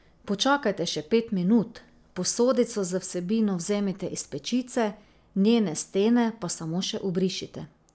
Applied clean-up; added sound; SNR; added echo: none; none; none; none.